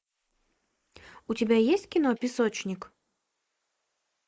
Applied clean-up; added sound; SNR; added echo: neural mask model Resemble Enhance denoiser.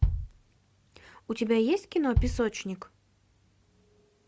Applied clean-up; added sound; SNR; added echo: none; Bass drum; 2 dB; none.